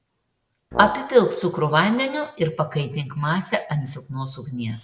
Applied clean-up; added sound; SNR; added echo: none; Brass instrument; 11 dB; none.